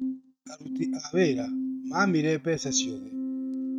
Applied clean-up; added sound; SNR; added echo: neural mask model RNNoise.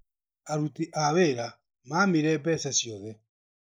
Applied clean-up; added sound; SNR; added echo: neural mask model Resemble Enhance denoiser.